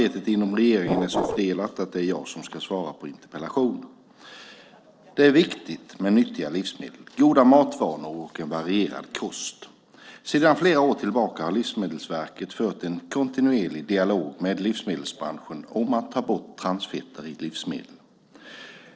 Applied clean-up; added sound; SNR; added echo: neural separator model SepFormer DNS4.